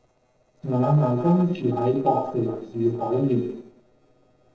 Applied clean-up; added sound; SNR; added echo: neural separator model SepFormer DNS4.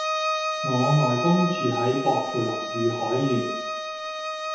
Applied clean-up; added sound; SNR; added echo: none; Bowed string instrument; 4 dB; reverberation time 1.0 s.